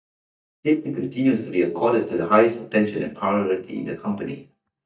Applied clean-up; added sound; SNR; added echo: neural mask model DeepFilterNet 3.